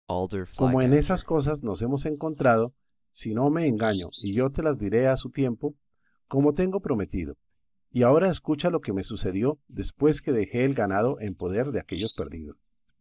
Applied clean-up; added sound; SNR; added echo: neural mask model DeepFilterNet 3.